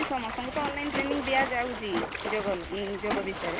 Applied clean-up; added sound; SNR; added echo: none; Splash, splatter; 3 dB; none.